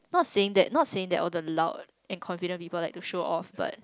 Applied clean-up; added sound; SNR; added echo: none; none; none; none.